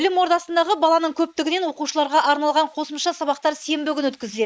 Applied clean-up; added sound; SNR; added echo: neural mask model Resemble Enhance denoiser.